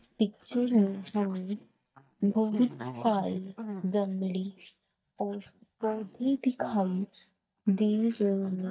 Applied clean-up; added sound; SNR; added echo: neural mask model DeepFilterNet 3.